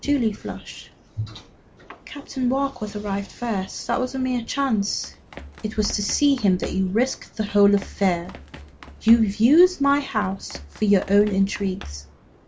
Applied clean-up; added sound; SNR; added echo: none; Run; 17 dB; none.